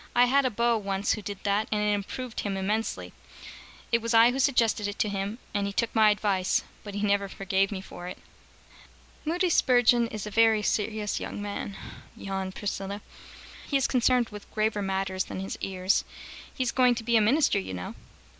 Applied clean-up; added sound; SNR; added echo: none; none; none; none.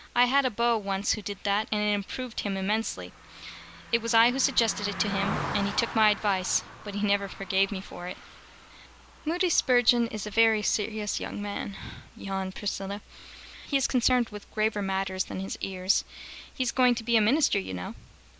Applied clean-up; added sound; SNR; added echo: none; Car passing by; 15 dB; none.